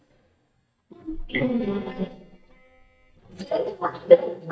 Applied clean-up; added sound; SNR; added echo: neural mask model DeepFilterNet 3.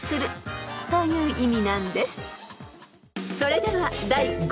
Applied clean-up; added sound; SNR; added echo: none; none; none; none.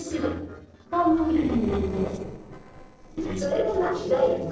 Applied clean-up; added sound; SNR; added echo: neural separator model SepFormer DNS4.